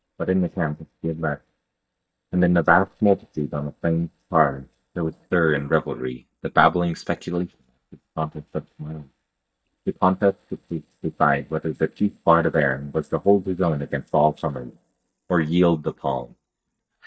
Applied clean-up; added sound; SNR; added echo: neural mask model DeepFilterNet 3.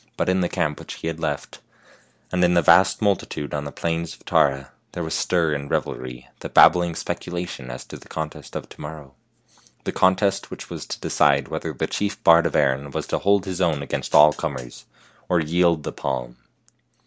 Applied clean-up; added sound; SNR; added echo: none; none; none; none.